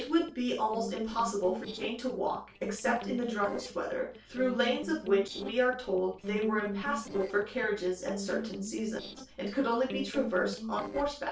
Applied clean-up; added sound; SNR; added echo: neural separator model SepFormer DNS4.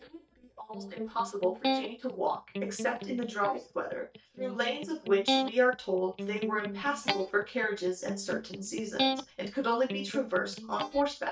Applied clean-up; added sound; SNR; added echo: neural mask model DeepFilterNet 3.